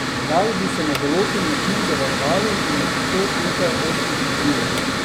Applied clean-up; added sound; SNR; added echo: none; Mechanical fan; -3 dB; none.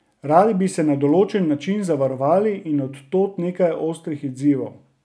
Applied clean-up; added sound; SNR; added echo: none; none; none; none.